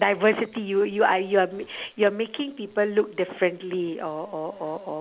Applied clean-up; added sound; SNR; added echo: none; none; none; none.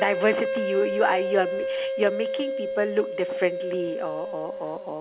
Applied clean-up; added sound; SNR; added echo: none; Wind instrument, woodwind instrument; 2 dB; none.